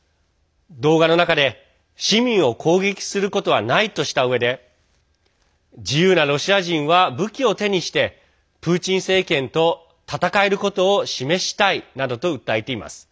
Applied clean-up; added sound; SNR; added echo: none; none; none; none.